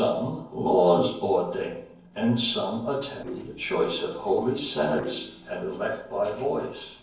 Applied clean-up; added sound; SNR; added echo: neural separator model SepFormer DNS4.